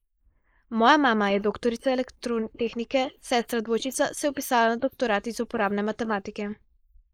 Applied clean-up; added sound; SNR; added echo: neural mask model Resemble Enhance denoiser.